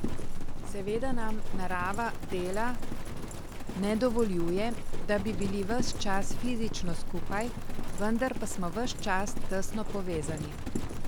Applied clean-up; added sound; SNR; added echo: none; Livestock, farm animals, working animals; -4 dB; none.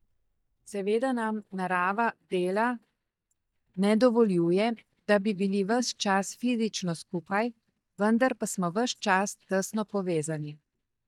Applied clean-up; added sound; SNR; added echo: neural mask model DeepFilterNet 3.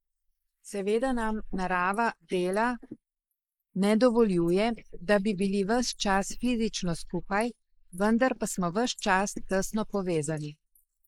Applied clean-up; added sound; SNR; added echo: neural mask model Resemble Enhance denoiser.